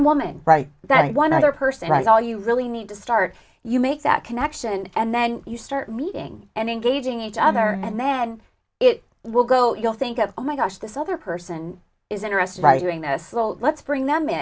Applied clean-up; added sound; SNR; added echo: none; none; none; none.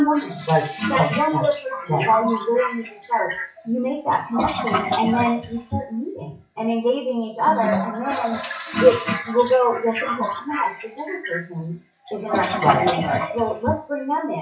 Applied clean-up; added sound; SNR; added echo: classical method WPE with log-MMSE.